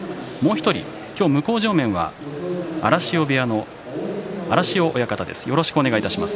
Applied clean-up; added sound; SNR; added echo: none; none; none; none.